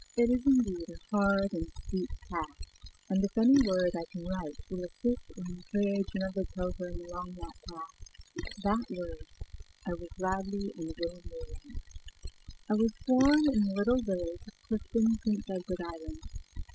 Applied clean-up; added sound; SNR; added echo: classical method spectral subtraction.